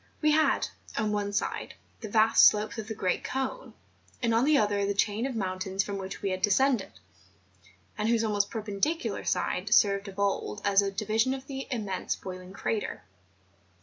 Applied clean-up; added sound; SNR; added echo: none; none; none; none.